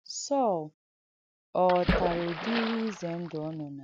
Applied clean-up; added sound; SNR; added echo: none; Splash, splatter; 3 dB; none.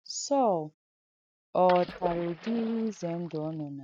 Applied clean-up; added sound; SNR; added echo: neural mask model RNNoise.